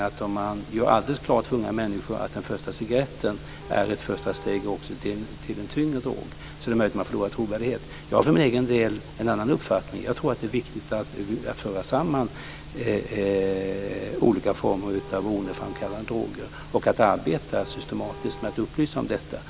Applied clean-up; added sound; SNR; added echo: none; Car; 18 dB; none.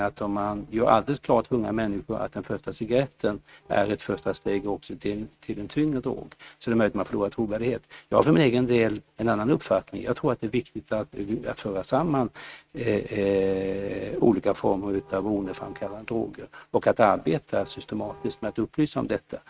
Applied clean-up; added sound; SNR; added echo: neural mask model RNNoise.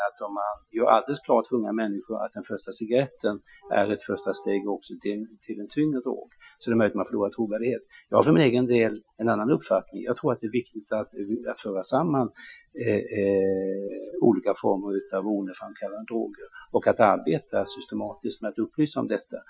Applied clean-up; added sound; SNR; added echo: classical method Wiener filter.